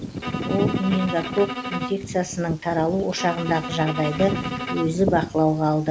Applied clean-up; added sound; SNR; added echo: none; Bowed string instrument + Bird vocalization, bird call, bird song; 5 dB; none.